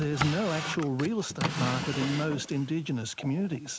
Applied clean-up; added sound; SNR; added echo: none; Drawer open or close; 6 dB; none.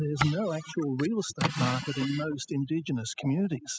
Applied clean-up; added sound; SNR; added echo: classical method spectral subtraction.